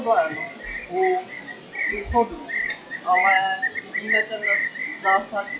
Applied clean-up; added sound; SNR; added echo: classical method WPE with log-MMSE.